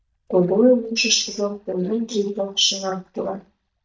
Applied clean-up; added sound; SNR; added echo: neural mask model DeepFilterNet 3.